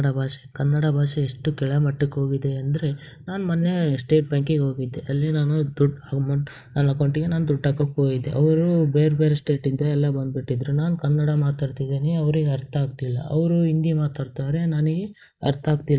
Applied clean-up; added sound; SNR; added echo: neural mask model Resemble Enhance denoiser.